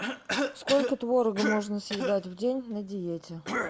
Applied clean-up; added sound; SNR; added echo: none; Cough; 5 dB; none.